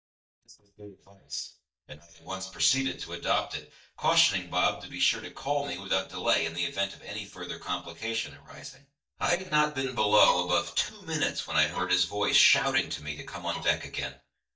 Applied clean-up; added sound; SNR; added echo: neural mask model DeepFilterNet 3.